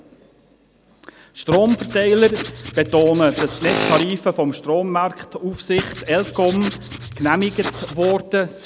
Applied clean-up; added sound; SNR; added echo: none; Writing + Tools; 8 dB; none.